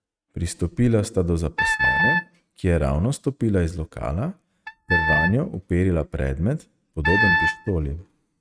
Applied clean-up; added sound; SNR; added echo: neural mask model RNNoise.